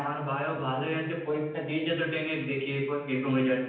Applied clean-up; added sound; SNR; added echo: none; none; none; reverberation time 0.9 s.